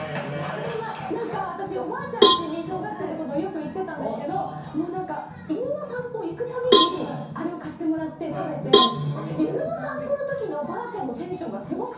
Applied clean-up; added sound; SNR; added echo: none; Cowbell; -3 dB; reverberation time 0.6 s.